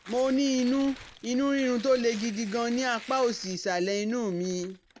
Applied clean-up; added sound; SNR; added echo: none; Tearing; 20 dB; none.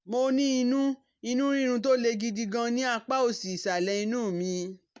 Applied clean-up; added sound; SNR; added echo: none; none; none; none.